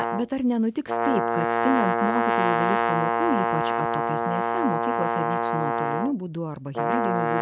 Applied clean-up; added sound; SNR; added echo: none; Brass instrument; -3 dB; none.